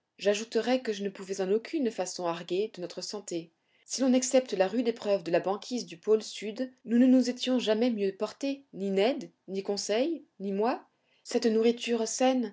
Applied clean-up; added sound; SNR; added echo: none; none; none; none.